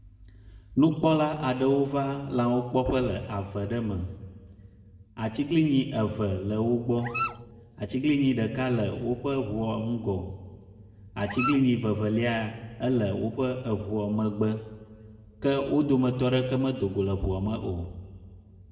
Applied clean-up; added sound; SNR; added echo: none; Dog; 8 dB; reverberation time 1.3 s.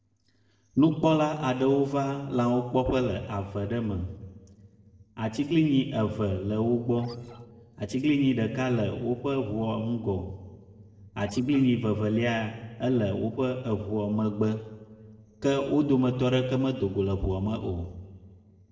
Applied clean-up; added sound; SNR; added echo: neural separator model SepFormer DNS4.